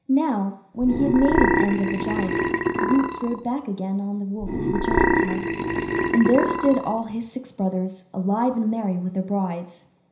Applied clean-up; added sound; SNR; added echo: none; Burping, eructation; -1 dB; reverberation time 0.5 s.